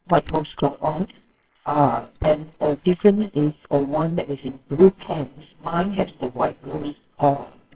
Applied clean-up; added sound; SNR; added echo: neural separator model SepFormer WHAMR!.